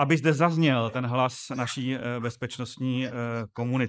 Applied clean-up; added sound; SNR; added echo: neural mask model Resemble Enhance denoiser.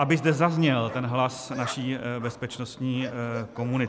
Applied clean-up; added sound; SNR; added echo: none; Bark; 16 dB; none.